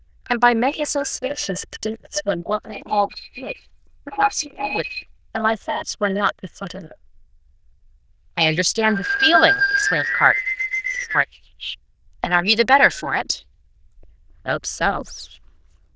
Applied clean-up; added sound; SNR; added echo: neural diffusion model UNIVERSE++.